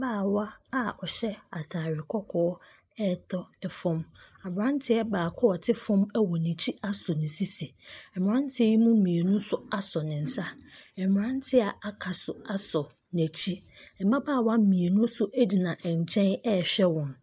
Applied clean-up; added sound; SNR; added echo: neural mask model Resemble Enhance denoiser.